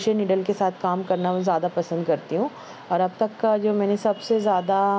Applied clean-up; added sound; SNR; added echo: none; none; none; none.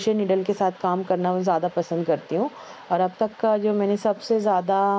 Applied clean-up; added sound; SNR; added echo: neural mask model Resemble Enhance denoiser.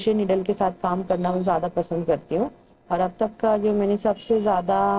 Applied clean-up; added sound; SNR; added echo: neural separator model SepFormer DNS4.